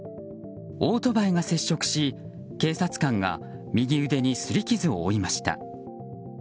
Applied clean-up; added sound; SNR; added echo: none; none; none; none.